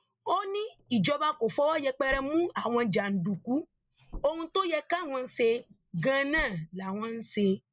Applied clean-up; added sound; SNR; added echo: neural mask model Resemble Enhance denoiser.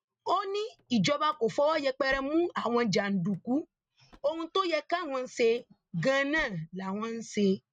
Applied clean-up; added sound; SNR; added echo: neural mask model RNNoise.